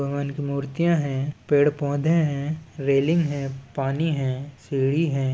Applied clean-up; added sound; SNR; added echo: none; none; none; none.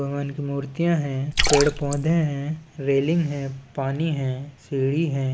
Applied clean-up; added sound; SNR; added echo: neural mask model Resemble Enhance denoiser.